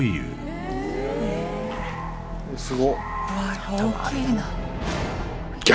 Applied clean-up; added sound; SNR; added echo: none; none; none; none.